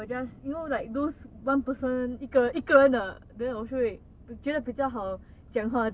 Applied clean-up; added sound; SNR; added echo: none; none; none; none.